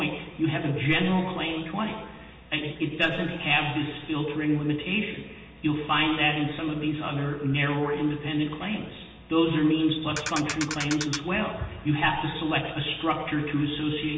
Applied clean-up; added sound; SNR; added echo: none; Ratchet, pawl; 7 dB; reverberation time 1.2 s.